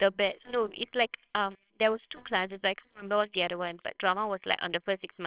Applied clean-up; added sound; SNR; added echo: neural separator model SepFormer WHAMR!.